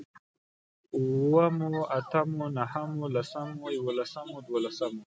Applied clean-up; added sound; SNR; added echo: none; none; none; none.